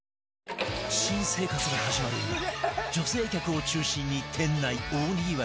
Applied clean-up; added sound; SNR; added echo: none; none; none; none.